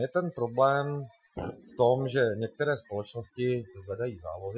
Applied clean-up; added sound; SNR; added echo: classical method Wiener filter.